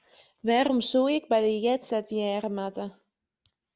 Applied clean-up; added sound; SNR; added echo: none; none; none; none.